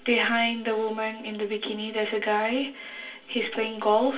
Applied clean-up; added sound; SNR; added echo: none; none; none; reverberation time 0.3 s.